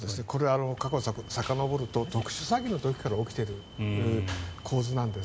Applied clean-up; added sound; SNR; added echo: none; none; none; none.